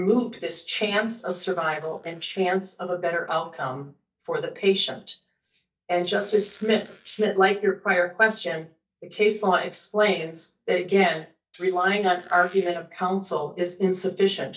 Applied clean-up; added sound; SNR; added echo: neural mask model DeepFilterNet 3.